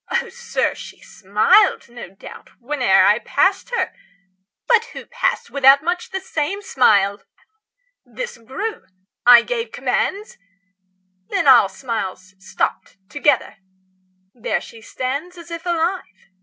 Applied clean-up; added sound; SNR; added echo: none; none; none; none.